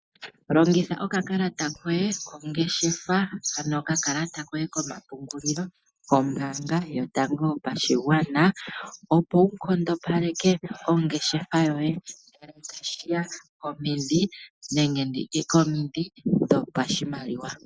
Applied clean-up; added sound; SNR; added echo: neural mask model DeepFilterNet 3.